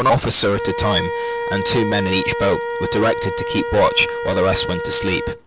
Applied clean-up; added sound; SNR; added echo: none; Wind instrument, woodwind instrument; 5 dB; none.